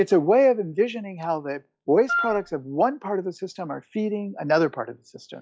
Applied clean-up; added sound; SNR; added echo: classical method log-MMSE.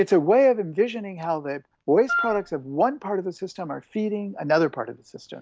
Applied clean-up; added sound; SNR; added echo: none; Wind instrument, woodwind instrument; 5 dB; none.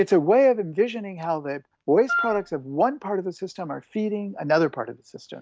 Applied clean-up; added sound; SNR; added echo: neural mask model RNNoise.